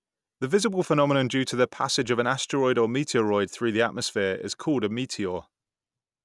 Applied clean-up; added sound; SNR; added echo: none; none; none; none.